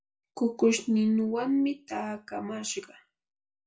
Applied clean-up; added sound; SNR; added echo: none; none; none; reverberation time 0.2 s.